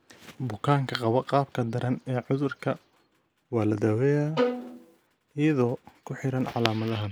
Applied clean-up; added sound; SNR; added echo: none; Bowed string instrument; 2 dB; none.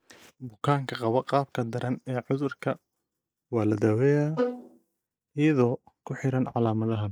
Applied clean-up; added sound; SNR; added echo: neural mask model DeepFilterNet 3.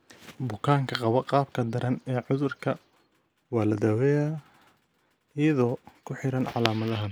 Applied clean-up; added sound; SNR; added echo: none; none; none; none.